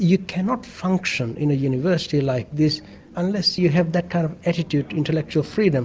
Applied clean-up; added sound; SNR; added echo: none; none; none; none.